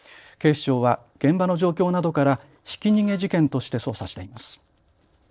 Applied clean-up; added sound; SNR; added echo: neural separator model SepFormer DNS4.